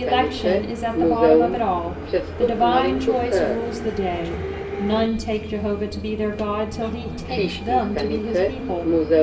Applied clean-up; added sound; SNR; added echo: none; Subway, metro, underground; -1 dB; reverberation time 0.7 s.